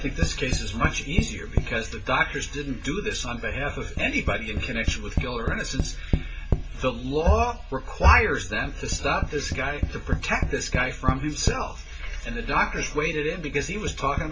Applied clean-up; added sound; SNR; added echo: none; Tap; 5 dB; reverberation time 0.1 s.